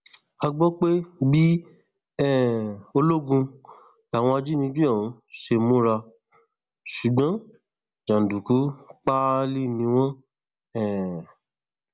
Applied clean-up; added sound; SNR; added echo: none; none; none; none.